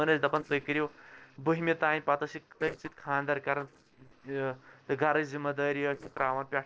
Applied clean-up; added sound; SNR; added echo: neural separator model SepFormer DNS4.